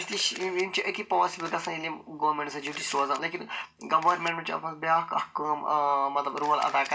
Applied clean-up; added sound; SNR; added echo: none; Camera; 19 dB; reverberation time 0.2 s.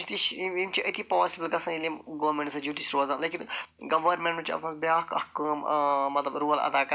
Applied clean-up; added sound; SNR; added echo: none; none; none; none.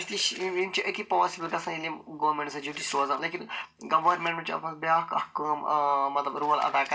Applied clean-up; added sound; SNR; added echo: neural separator model SepFormer DNS4.